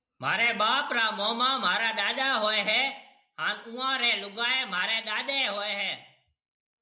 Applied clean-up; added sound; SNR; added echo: none; none; none; none.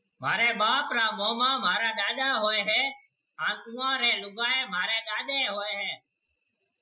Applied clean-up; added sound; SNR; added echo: classical method Wiener filter.